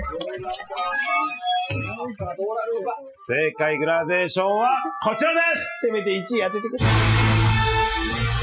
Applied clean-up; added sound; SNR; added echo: classical method Wiener filter.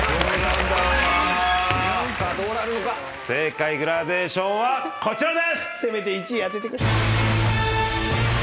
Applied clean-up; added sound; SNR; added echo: none; Trumpet; 16 dB; none.